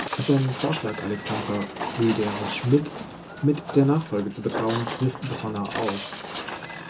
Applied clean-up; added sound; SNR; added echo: none; Walk, footsteps; 8 dB; reverberation time 0.2 s.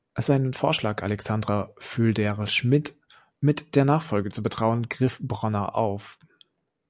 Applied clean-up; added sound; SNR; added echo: none; none; none; none.